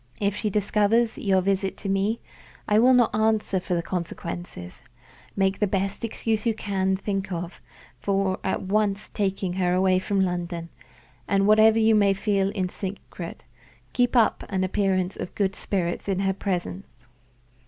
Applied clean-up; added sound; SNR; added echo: none; none; none; none.